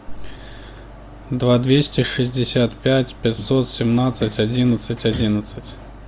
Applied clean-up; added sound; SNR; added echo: none; none; none; none.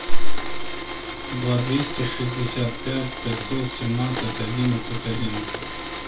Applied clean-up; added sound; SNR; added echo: none; Domestic sounds, home sounds; 13 dB; reverberation time 0.2 s.